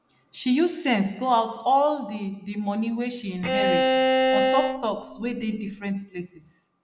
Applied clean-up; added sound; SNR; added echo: none; Bowed string instrument; -3 dB; none.